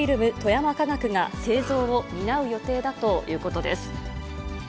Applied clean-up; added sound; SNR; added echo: none; Cough; 19 dB; none.